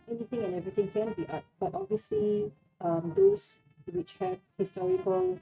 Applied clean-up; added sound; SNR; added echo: neural mask model RNNoise.